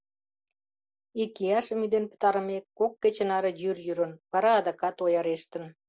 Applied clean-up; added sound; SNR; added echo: none; none; none; none.